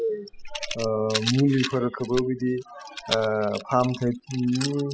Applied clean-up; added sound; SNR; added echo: classical method spectral subtraction.